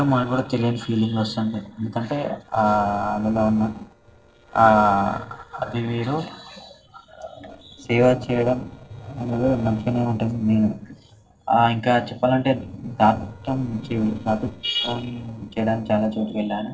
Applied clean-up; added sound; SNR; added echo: neural separator model SepFormer DNS4.